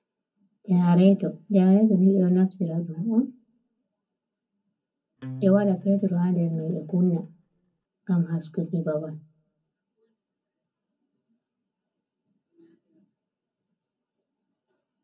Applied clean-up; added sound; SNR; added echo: none; Acoustic guitar; 17 dB; reverberation time 0.4 s.